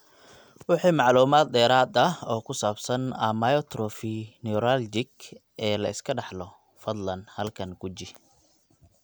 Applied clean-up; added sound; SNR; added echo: none; none; none; none.